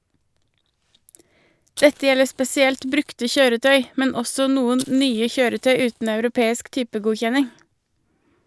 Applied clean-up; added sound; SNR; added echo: none; Fire; 19 dB; none.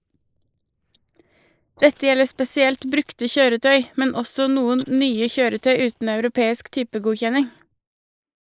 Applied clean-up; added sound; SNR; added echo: neural mask model Resemble Enhance denoiser.